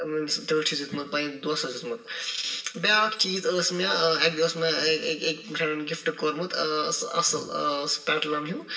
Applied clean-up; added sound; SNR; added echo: none; Brass instrument; 14 dB; reverberation time 0.9 s.